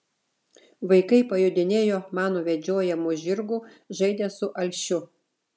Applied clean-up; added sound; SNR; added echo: none; none; none; none.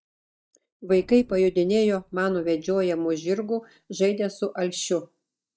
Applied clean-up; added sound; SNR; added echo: neural mask model DeepFilterNet 3.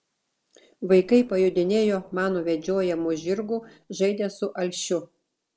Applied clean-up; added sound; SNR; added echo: neural separator model SepFormer DNS4.